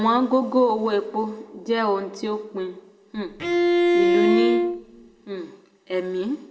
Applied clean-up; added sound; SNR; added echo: none; Bowed string instrument; -5 dB; reverberation time 1.0 s.